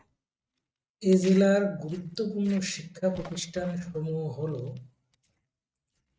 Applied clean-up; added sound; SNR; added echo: neural mask model RNNoise.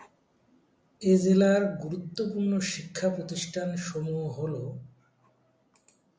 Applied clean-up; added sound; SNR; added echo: none; none; none; none.